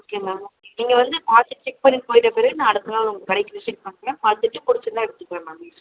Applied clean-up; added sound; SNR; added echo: none; none; none; none.